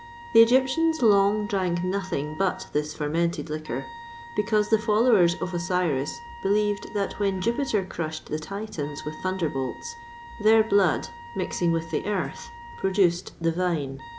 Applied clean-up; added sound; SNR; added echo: none; Wind instrument, woodwind instrument; 18 dB; none.